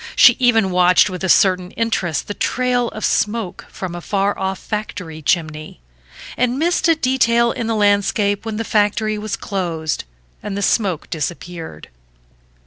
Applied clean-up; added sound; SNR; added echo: none; none; none; none.